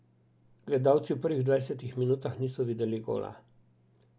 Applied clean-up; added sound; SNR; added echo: none; none; none; none.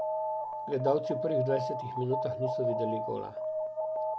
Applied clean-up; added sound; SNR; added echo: none; Alarm; -1 dB; none.